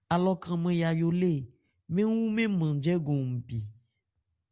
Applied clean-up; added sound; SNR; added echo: none; none; none; none.